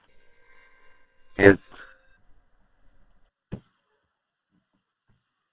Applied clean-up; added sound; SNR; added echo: neural separator model SepFormer WHAM!.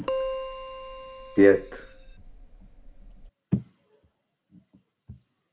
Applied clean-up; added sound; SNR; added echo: none; Keyboard (musical); 7 dB; none.